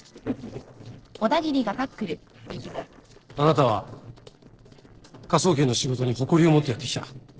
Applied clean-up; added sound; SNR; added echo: neural separator model SepFormer DNS4.